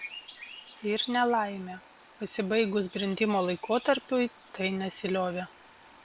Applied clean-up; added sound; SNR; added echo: none; Bird vocalization, bird call, bird song; 20 dB; none.